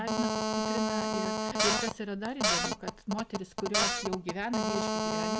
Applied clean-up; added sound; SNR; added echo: none; Telephone + Cupboard open or close; -5 dB; none.